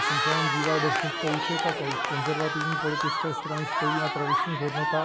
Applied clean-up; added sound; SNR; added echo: none; Cheering; -3 dB; none.